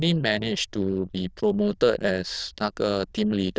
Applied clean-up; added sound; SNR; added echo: neural diffusion model UNIVERSE++.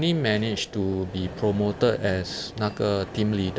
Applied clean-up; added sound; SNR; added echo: none; Vehicle; 14 dB; none.